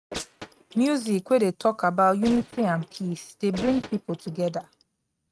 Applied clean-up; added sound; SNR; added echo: neural mask model RNNoise.